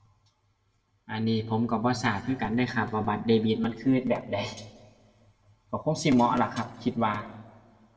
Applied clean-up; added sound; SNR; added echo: none; none; none; reverberation time 1.1 s.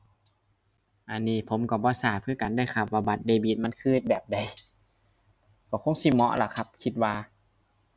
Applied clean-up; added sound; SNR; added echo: none; none; none; none.